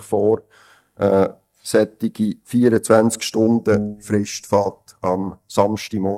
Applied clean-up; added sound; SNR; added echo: neural mask model DeepFilterNet 3.